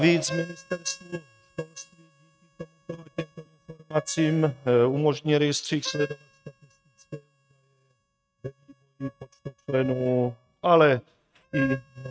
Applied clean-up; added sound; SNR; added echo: neural mask model RNNoise.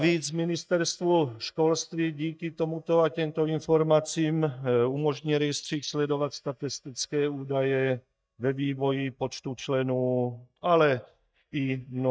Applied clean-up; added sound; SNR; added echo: neural mask model DeepFilterNet 3.